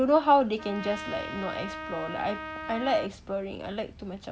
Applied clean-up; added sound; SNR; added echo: none; Trumpet; 12 dB; none.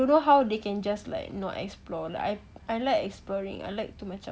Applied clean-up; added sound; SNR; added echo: none; none; none; none.